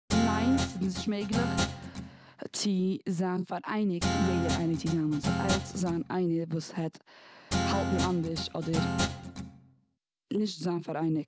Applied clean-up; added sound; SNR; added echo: none; Guitar; 1 dB; none.